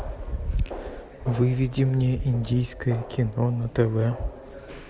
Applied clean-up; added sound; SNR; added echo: none; none; none; none.